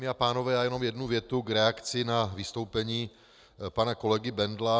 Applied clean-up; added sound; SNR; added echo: none; none; none; none.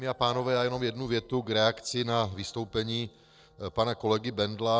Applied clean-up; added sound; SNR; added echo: neural separator model SepFormer DNS4.